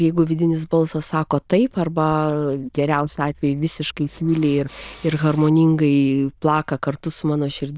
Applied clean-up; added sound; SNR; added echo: neural diffusion model UNIVERSE++.